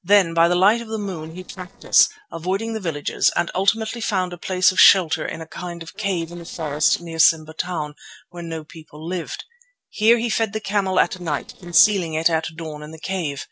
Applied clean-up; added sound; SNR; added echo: neural separator model SepFormer DNS4.